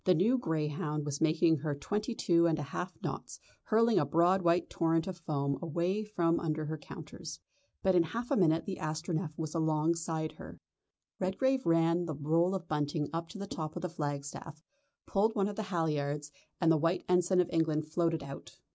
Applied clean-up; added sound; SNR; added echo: none; none; none; none.